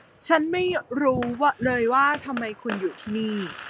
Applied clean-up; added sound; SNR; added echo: none; Fireworks; 16 dB; none.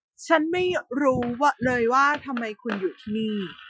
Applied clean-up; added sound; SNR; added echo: classical method Wiener filter.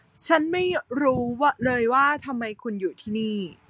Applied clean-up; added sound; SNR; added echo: none; none; none; none.